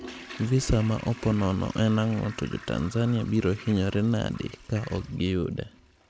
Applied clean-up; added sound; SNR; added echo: none; Toilet flush; 18 dB; none.